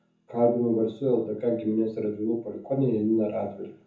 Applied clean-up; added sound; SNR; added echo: none; none; none; reverberation time 0.6 s.